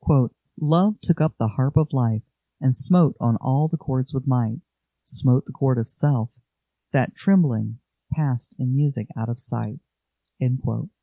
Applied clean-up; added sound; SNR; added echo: none; none; none; none.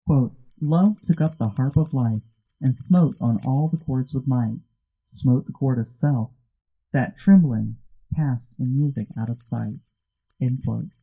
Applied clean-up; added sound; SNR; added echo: neural mask model DeepFilterNet 3.